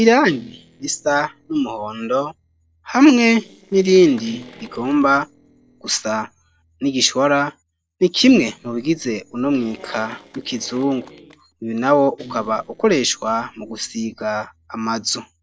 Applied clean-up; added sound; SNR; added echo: neural separator model SepFormer DNS4.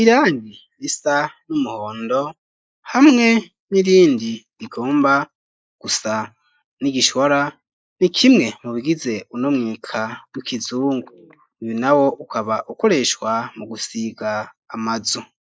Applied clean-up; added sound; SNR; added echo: neural mask model Resemble Enhance denoiser.